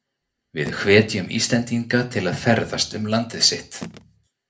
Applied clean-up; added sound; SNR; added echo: none; Telephone; 19 dB; reverberation time 0.3 s.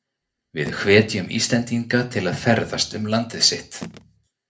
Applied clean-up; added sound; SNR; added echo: neural separator model SepFormer DNS4.